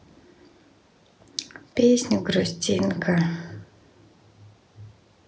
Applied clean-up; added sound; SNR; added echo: none; none; none; none.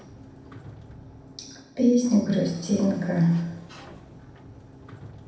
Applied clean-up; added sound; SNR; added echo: none; Sliding door; 19 dB; reverberation time 0.6 s.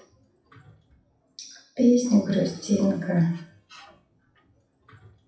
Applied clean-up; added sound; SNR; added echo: classical method WPE with log-MMSE.